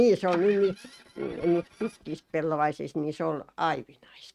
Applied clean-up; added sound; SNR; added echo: neural mask model RNNoise.